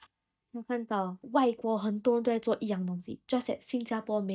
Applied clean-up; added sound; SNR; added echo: neural mask model DeepFilterNet 3.